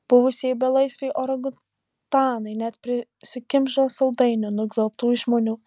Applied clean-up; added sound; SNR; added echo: none; none; none; none.